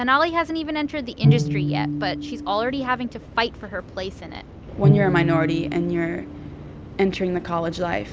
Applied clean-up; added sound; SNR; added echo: none; Bowed string instrument; 0 dB; none.